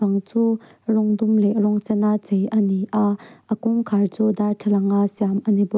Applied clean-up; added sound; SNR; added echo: none; none; none; none.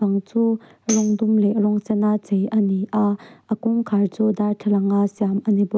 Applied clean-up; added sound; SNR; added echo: none; Tambourine; 16 dB; none.